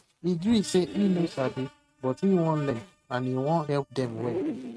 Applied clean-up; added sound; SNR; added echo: neural mask model RNNoise.